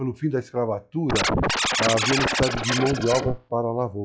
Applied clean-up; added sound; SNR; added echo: classical method log-MMSE.